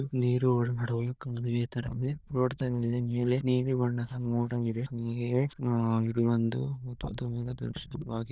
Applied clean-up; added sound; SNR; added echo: neural diffusion model UNIVERSE++.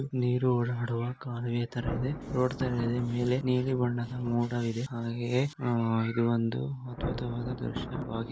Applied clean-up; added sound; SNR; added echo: none; Thunder; 11 dB; none.